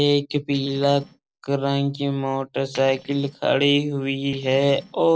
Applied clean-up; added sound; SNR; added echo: neural separator model SepFormer DNS4.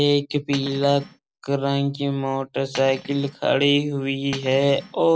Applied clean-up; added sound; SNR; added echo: none; Cutlery, silverware; 16 dB; none.